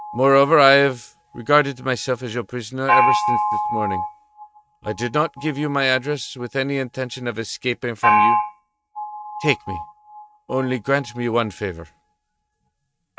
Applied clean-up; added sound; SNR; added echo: neural mask model RNNoise.